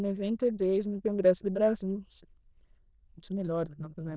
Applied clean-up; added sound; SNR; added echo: neural diffusion model UNIVERSE++.